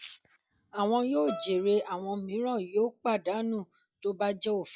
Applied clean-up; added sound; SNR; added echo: classical method log-MMSE.